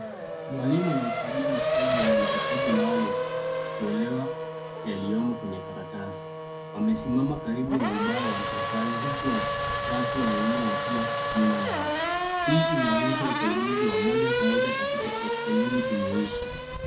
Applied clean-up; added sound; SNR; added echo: none; Race car, auto racing / Accelerating, revving, vroom; -1 dB; reverberation time 0.3 s.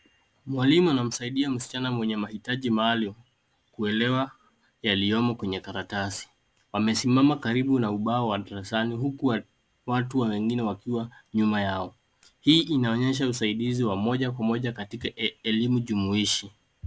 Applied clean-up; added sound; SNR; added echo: none; none; none; none.